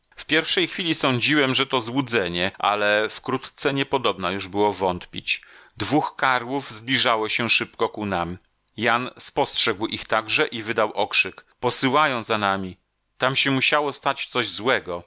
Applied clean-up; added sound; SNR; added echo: none; none; none; none.